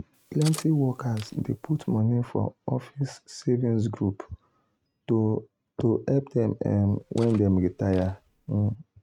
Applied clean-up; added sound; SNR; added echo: neural mask model RNNoise.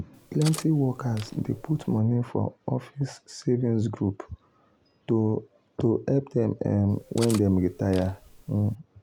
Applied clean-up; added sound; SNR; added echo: none; Cutlery, silverware; 17 dB; none.